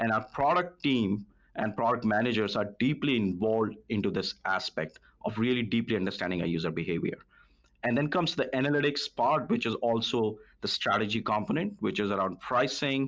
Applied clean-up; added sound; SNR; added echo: none; none; none; none.